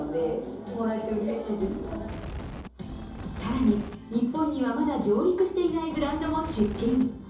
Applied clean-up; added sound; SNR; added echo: none; Wind; 10 dB; reverberation time 2.8 s.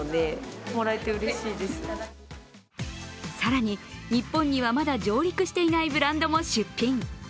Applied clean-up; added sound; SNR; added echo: none; none; none; none.